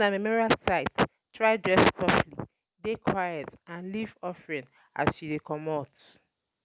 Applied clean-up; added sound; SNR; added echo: none; none; none; none.